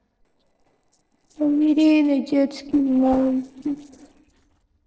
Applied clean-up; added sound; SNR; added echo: neural separator model SepFormer DNS4.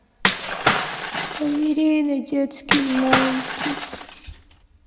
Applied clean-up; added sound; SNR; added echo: none; Shatter / Crushing; 0 dB; reverberation time 1.3 s.